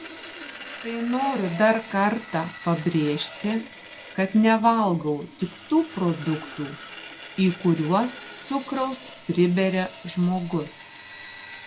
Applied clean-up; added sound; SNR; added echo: none; Sawing; 16 dB; none.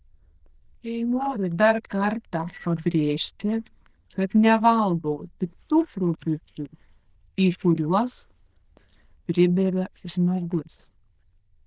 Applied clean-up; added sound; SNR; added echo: neural diffusion model UNIVERSE++.